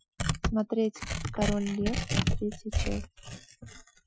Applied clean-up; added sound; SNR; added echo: classical method Wiener filter.